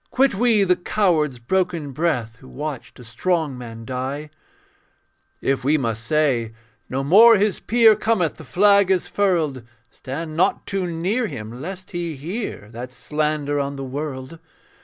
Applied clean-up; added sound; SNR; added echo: none; none; none; none.